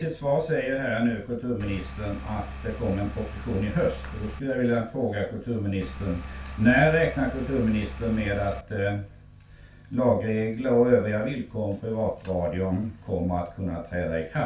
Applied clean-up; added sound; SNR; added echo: none; Engine; 10 dB; reverberation time 0.3 s.